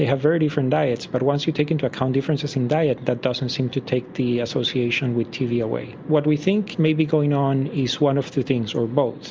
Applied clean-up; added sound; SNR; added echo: none; none; none; none.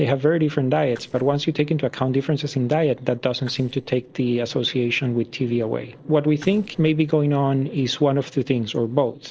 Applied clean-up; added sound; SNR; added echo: neural separator model SepFormer DNS4.